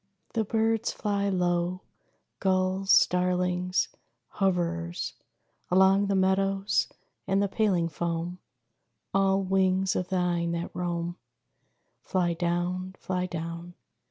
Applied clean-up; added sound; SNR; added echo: none; none; none; none.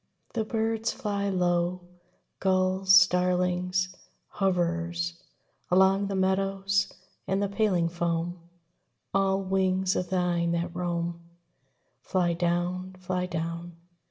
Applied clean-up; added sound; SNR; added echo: none; none; none; reverberation time 0.6 s.